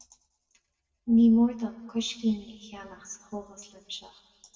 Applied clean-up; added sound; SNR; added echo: none; none; none; reverberation time 1.6 s.